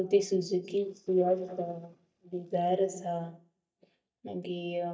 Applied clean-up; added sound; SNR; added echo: neural mask model DeepFilterNet 3.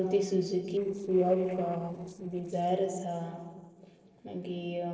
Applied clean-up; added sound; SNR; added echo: neural separator model SepFormer DNS4.